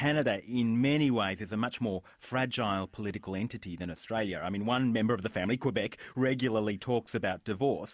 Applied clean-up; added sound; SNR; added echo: none; none; none; none.